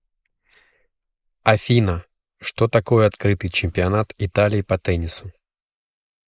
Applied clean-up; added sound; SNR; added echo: neural mask model Resemble Enhance denoiser.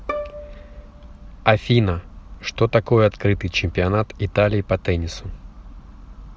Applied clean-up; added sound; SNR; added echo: none; Bowed string instrument; 15 dB; none.